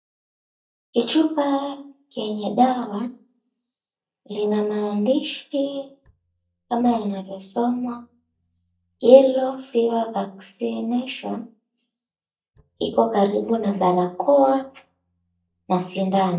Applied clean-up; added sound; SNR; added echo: neural mask model DeepFilterNet 3.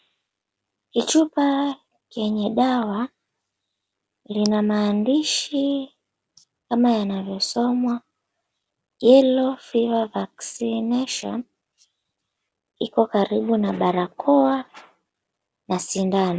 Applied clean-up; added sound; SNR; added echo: none; none; none; none.